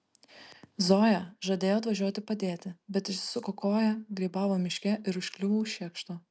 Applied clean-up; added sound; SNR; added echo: none; none; none; none.